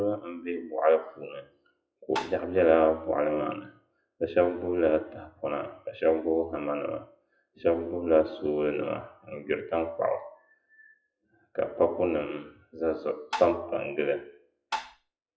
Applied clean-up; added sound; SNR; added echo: classical method WPE with log-MMSE.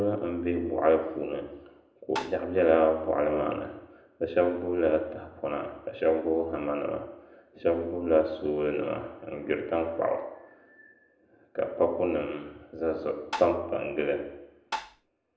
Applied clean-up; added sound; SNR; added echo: none; Tap; 8 dB; reverberation time 0.8 s.